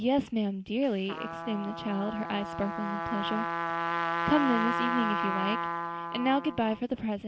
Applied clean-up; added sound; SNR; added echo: none; Trumpet; 3 dB; none.